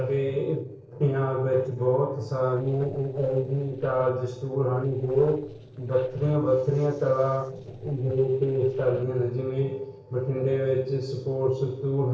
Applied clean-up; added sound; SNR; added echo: neural separator model SepFormer DNS4.